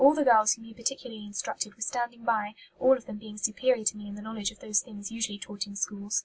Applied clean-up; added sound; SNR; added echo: none; none; none; none.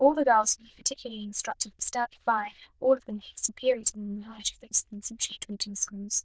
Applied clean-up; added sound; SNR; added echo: neural diffusion model UNIVERSE++.